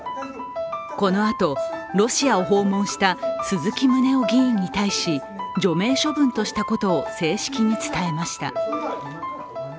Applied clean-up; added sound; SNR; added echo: none; none; none; none.